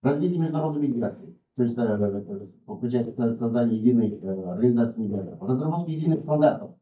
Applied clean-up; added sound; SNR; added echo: neural mask model DeepFilterNet 3.